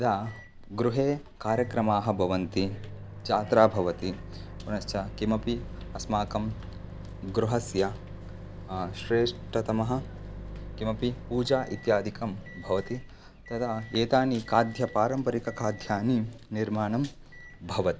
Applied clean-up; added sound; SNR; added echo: none; Microwave oven; 13 dB; none.